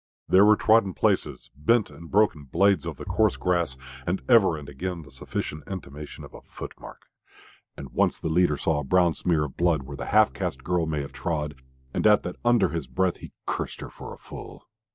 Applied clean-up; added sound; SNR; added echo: neural mask model DeepFilterNet 3.